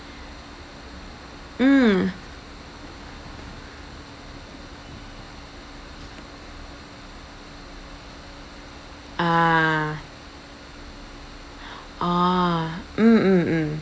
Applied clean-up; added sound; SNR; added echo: none; none; none; none.